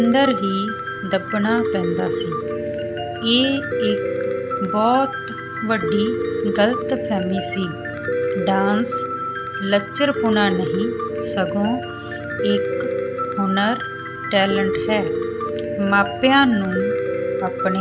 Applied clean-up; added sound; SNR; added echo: none; Piano; 2 dB; none.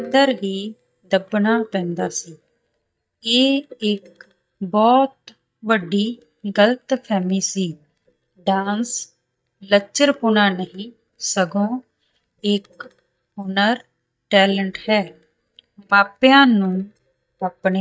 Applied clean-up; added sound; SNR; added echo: neural mask model DeepFilterNet 3.